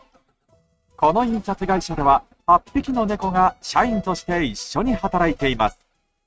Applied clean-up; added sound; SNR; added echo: neural mask model RNNoise.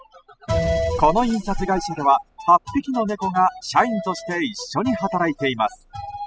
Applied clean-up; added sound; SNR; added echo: classical method spectral subtraction.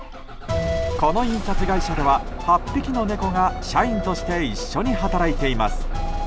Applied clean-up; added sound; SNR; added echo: none; Engine starting / Bus; 4 dB; none.